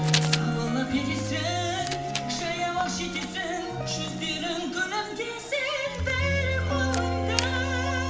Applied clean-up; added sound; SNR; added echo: none; Writing; 11 dB; reverberation time 0.8 s.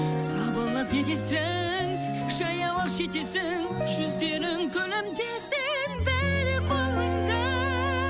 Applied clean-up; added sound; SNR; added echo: none; none; none; none.